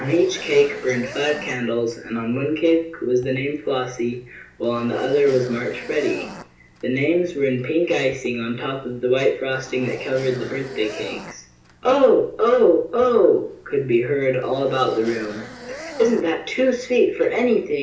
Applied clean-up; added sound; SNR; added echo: none; Zipper (clothing); 18 dB; reverberation time 0.7 s.